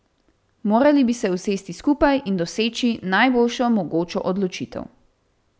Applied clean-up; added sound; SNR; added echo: none; none; none; none.